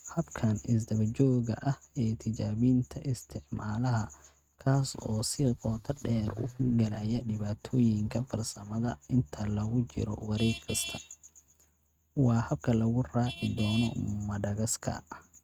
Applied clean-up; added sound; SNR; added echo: neural mask model RNNoise.